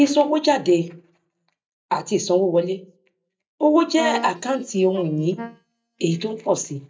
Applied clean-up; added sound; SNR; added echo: neural mask model DeepFilterNet 3.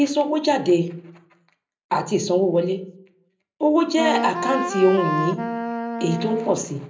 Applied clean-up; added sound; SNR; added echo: none; Wind instrument, woodwind instrument; 5 dB; reverberation time 0.5 s.